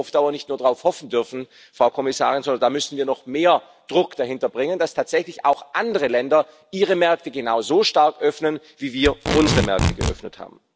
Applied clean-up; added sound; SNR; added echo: none; Packing tape, duct tape; 2 dB; none.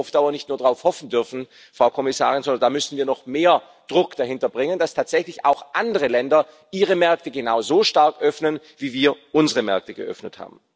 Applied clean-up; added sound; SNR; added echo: none; none; none; none.